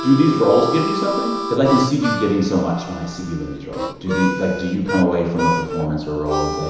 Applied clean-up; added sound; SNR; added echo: none; Harmonica; 6 dB; reverberation time 1.0 s.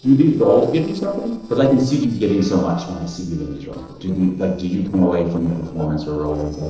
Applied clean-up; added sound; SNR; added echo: neural separator model SepFormer DNS4.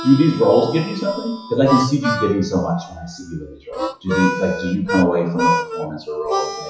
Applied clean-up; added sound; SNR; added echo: classical method WPE with log-MMSE.